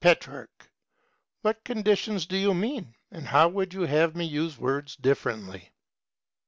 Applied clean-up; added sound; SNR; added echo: none; none; none; none.